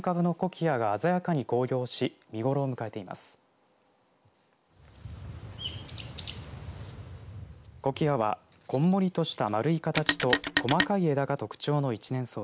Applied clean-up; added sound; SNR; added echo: none; Telephone; 1 dB; none.